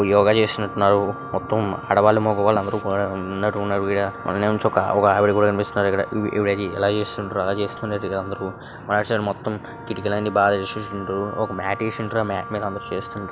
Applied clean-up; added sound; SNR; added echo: none; Wind instrument, woodwind instrument; 15 dB; none.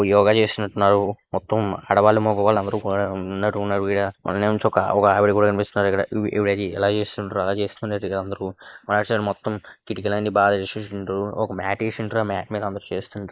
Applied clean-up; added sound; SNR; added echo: neural mask model Resemble Enhance denoiser.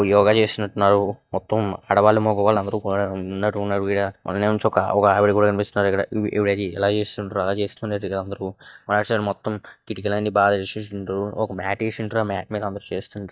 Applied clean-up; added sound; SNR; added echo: neural mask model DeepFilterNet 3.